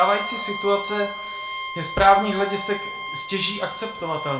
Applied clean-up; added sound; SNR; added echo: none; Bowed string instrument; 8 dB; reverberation time 0.4 s.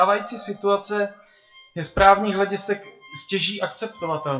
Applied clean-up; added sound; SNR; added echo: classical method WPE with log-MMSE.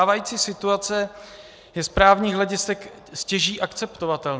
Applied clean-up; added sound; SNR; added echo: none; none; none; none.